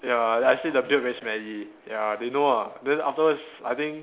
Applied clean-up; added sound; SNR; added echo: none; none; none; none.